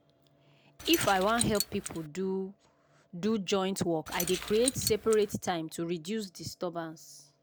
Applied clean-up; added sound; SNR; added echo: none; Keys jangling; 6 dB; none.